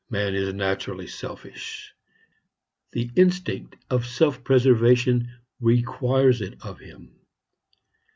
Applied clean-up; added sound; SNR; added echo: none; none; none; none.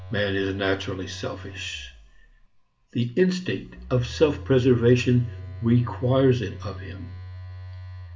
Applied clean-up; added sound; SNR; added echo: none; Telephone; 14 dB; reverberation time 0.5 s.